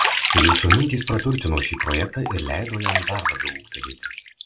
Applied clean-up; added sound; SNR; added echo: none; Bathtub (filling or washing); 0 dB; reverberation time 0.2 s.